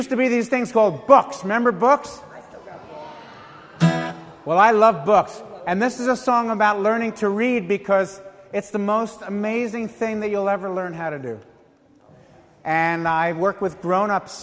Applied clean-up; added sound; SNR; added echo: none; none; none; none.